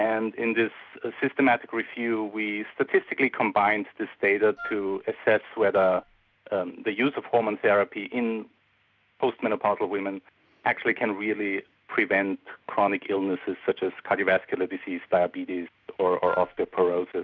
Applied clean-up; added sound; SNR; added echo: none; Wind instrument, woodwind instrument; 15 dB; none.